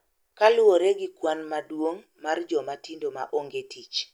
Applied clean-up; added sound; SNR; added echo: none; none; none; none.